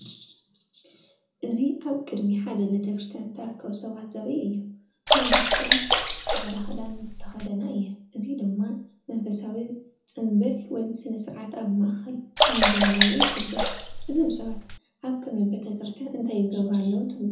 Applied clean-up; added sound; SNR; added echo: none; Sink (filling or washing) / Water / Splash, splatter; -4 dB; reverberation time 0.5 s.